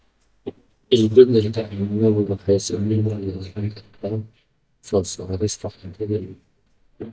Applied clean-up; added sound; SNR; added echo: neural mask model DeepFilterNet 3.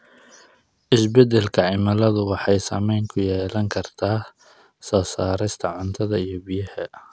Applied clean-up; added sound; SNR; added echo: none; none; none; none.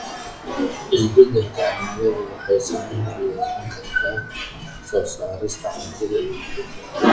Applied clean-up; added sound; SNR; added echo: classical method WPE with log-MMSE.